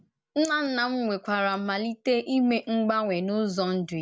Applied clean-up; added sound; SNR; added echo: none; none; none; none.